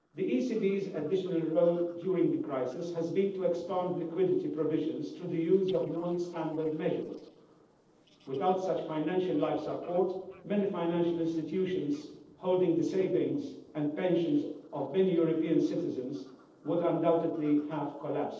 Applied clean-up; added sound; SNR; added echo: neural separator model SepFormer DNS4.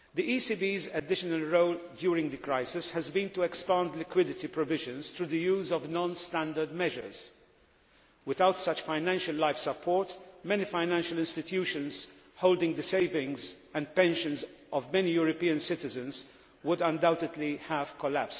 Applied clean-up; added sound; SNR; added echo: none; none; none; none.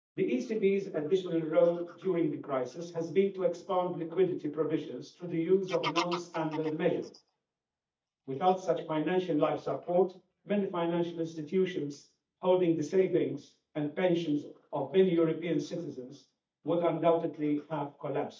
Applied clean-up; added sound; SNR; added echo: neural mask model DeepFilterNet 3.